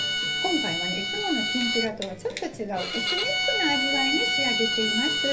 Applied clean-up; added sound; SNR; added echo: none; Bowed string instrument; -3 dB; reverberation time 0.3 s.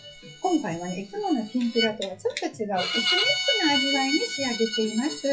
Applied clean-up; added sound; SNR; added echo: classical method WPE with log-MMSE.